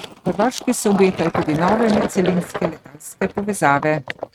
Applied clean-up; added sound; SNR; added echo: neural mask model RNNoise.